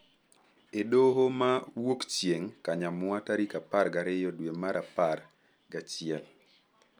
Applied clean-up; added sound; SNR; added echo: none; none; none; none.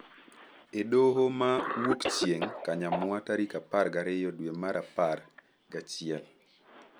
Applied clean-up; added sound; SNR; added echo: none; Cough; 9 dB; none.